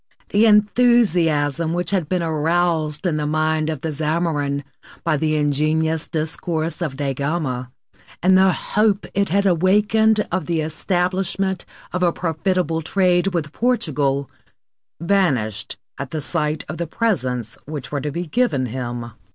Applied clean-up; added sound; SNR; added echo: none; none; none; none.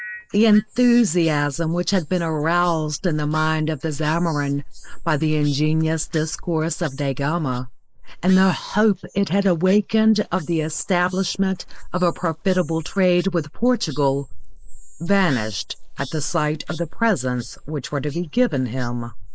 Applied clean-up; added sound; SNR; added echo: neural mask model Resemble Enhance denoiser.